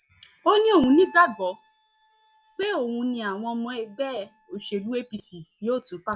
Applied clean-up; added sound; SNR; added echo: classical method log-MMSE.